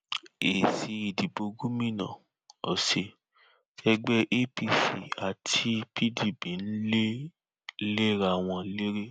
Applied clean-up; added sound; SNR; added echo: none; none; none; none.